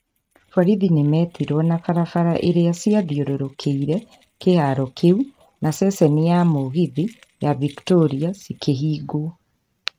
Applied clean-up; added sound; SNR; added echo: neural mask model RNNoise.